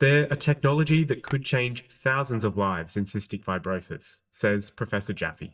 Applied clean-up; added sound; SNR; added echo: neural mask model DeepFilterNet 3.